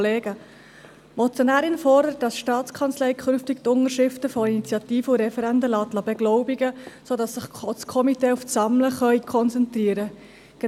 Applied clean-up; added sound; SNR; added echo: none; none; none; none.